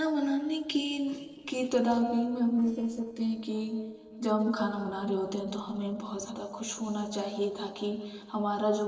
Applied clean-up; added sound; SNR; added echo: neural separator model SepFormer DNS4.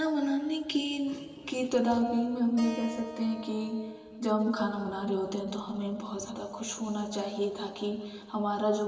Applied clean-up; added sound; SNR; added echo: none; Keyboard (musical); 19 dB; reverberation time 2.0 s.